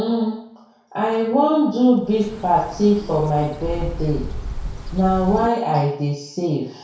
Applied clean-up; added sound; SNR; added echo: none; Bird; 9 dB; reverberation time 0.6 s.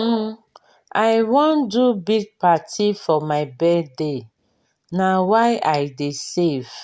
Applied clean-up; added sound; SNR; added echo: none; none; none; none.